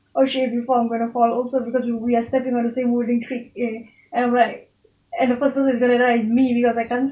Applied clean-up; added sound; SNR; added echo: none; none; none; none.